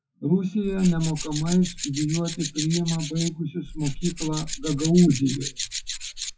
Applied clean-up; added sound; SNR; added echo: classical method WPE with log-MMSE.